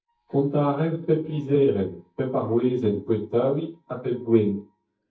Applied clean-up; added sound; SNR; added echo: neural mask model DeepFilterNet 3.